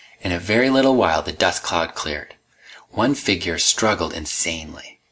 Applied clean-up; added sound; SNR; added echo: none; none; none; none.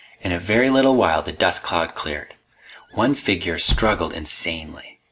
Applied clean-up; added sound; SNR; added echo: none; Squeak / Slam / Wood; 12 dB; none.